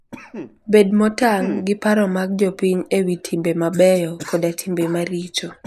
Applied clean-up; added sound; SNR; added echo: neural mask model Resemble Enhance denoiser.